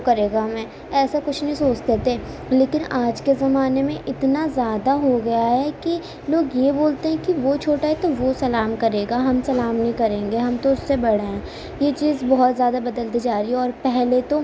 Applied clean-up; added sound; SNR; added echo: none; none; none; none.